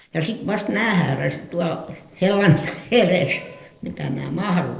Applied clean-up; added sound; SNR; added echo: neural separator model SepFormer DNS4.